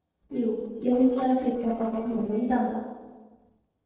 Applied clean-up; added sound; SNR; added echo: neural separator model SepFormer DNS4.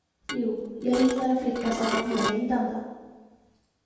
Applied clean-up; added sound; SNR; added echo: none; Dishes, pots, and pans / Glass; 7 dB; reverberation time 1.1 s.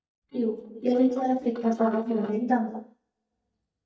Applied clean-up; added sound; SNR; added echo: neural mask model DeepFilterNet 3.